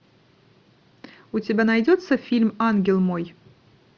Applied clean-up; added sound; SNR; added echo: none; none; none; none.